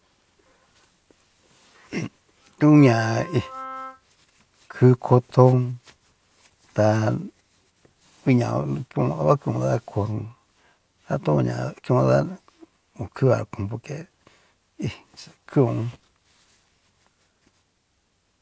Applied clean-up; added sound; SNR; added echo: none; Wind instrument, woodwind instrument; 15 dB; none.